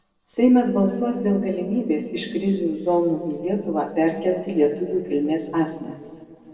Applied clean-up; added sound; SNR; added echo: neural separator model SepFormer DNS4.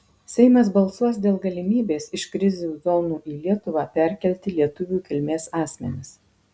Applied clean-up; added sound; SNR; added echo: none; none; none; none.